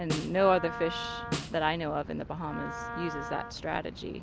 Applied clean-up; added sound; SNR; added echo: none; Snare drum + Wind instrument, woodwind instrument; 8 dB; none.